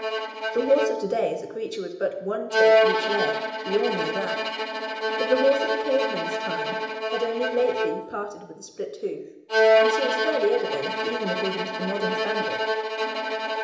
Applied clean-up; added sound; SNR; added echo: none; Bowed string instrument; -3 dB; reverberation time 0.8 s.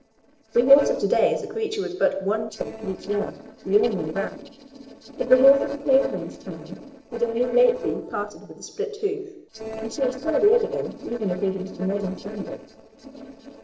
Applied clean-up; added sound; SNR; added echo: neural separator model SepFormer DNS4.